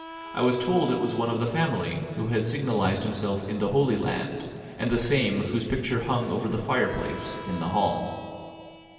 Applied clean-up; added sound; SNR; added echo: none; Harmonica; 18 dB; reverberation time 2.6 s.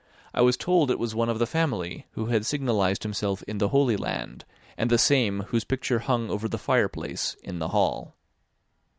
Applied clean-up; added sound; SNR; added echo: none; none; none; none.